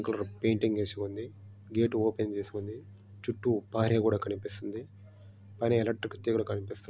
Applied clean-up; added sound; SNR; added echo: none; none; none; none.